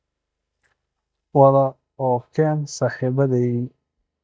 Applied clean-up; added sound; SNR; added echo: neural mask model DeepFilterNet 3.